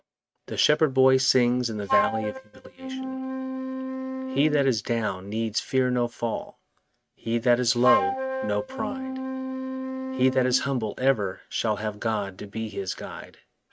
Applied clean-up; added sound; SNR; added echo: neural mask model RNNoise.